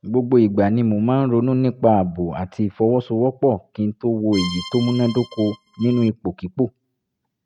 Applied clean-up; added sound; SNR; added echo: neural mask model RNNoise.